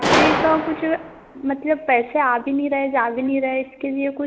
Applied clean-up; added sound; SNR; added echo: none; Gunshot, gunfire; 5 dB; none.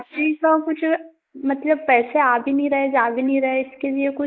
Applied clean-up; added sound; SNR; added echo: neural mask model Resemble Enhance denoiser.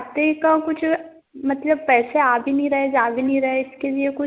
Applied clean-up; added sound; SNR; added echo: none; none; none; none.